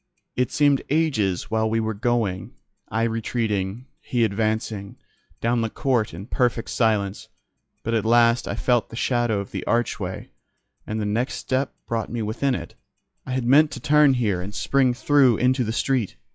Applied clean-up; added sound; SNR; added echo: classical method log-MMSE.